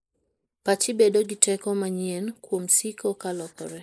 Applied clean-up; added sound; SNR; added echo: neural mask model Resemble Enhance denoiser.